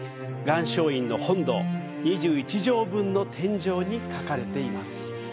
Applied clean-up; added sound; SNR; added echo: none; none; none; none.